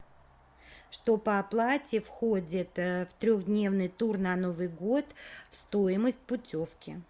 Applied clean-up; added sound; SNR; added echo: none; none; none; none.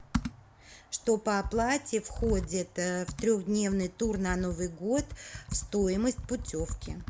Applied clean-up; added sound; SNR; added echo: none; Computer keyboard; 8 dB; none.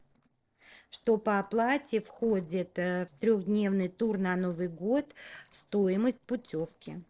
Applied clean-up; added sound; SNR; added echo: neural separator model SepFormer DNS4.